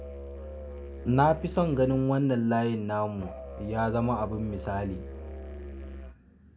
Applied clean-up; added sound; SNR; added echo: none; Musical instrument; 12 dB; none.